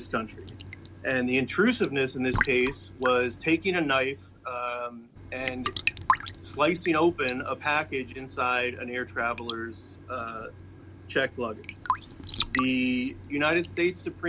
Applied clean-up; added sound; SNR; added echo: none; Raindrop / Drip / Trickle, dribble; 8 dB; none.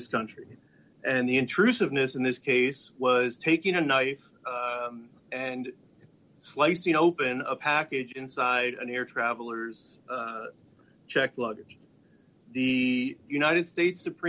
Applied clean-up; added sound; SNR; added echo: none; none; none; none.